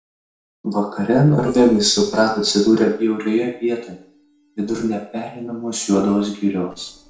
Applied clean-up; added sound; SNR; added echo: neural separator model SepFormer DNS4.